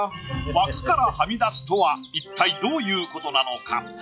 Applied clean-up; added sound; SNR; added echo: classical method log-MMSE.